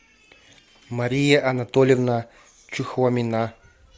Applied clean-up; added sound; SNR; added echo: none; none; none; none.